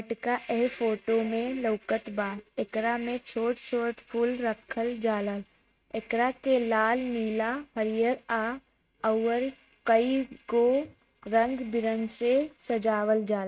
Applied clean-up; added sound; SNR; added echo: neural mask model RNNoise.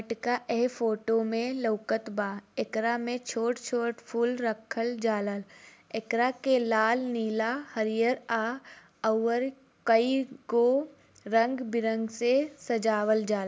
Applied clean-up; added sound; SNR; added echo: none; none; none; none.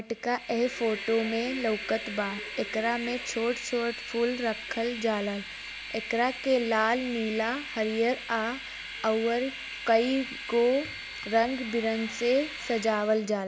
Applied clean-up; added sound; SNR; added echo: none; Train; 10 dB; none.